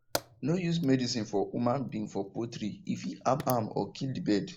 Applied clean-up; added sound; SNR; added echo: neural mask model Resemble Enhance denoiser.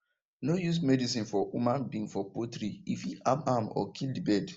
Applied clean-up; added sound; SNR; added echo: none; none; none; none.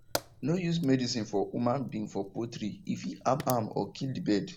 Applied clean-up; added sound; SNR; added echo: none; Fire; 15 dB; none.